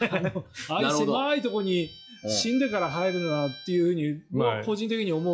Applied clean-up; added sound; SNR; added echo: classical method log-MMSE.